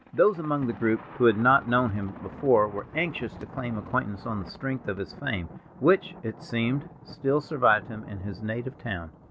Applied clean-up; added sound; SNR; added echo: none; Thunder; 17 dB; none.